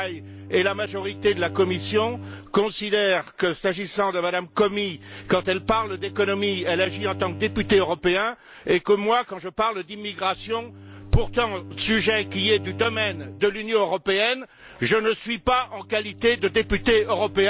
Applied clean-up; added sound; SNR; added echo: none; Bowed string instrument; 16 dB; none.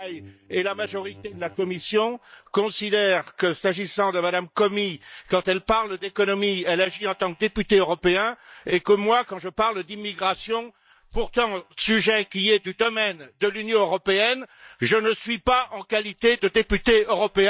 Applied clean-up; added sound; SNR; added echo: neural mask model DeepFilterNet 3.